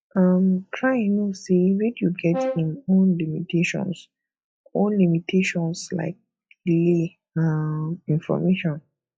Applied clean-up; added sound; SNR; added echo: classical method log-MMSE.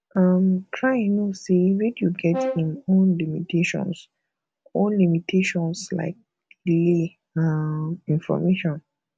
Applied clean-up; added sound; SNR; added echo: none; Brass instrument; 10 dB; none.